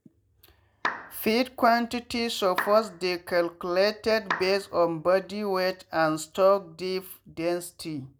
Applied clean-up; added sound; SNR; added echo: none; Clapping; 8 dB; none.